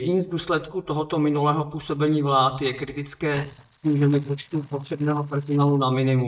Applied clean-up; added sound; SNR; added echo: neural mask model DeepFilterNet 3.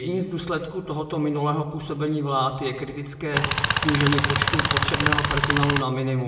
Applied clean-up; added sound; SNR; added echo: none; Tools; -3 dB; reverberation time 0.7 s.